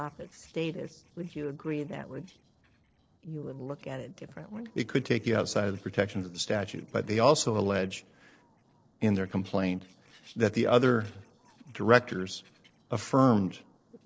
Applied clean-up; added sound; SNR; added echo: neural separator model SepFormer DNS4.